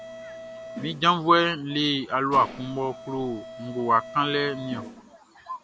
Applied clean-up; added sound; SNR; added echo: none; Mechanisms; 15 dB; none.